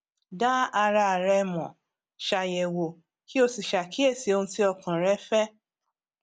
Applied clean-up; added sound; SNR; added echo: none; none; none; none.